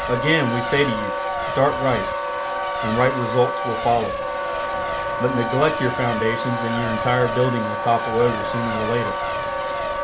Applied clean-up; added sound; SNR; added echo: none; Wind instrument, woodwind instrument + Race car, auto racing / Accelerating, revving, vroom / Mechanisms; 2 dB; none.